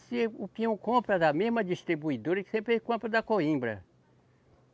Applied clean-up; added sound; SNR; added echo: none; none; none; none.